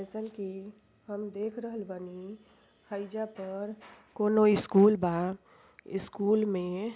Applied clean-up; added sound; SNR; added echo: none; none; none; none.